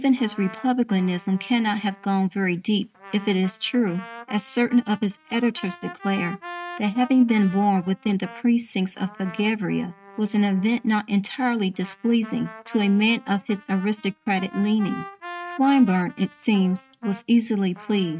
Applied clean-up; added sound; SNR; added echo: neural mask model RNNoise.